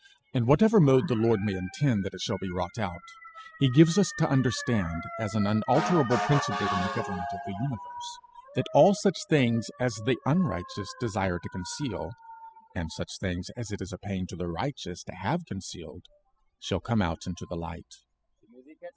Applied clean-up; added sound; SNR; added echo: classical method spectral subtraction.